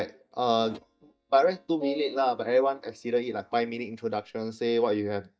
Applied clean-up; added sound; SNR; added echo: neural mask model DeepFilterNet 3.